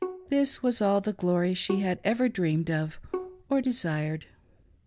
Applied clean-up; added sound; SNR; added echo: none; Bowed string instrument; 12 dB; none.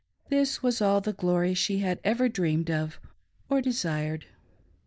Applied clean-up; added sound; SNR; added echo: neural mask model Resemble Enhance denoiser.